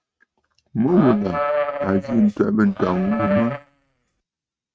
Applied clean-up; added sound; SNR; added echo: neural mask model RNNoise.